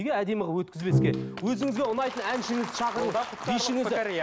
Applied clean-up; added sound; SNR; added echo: none; Bowed string instrument; 4 dB; none.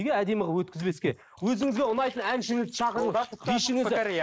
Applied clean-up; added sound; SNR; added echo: neural mask model Resemble Enhance denoiser.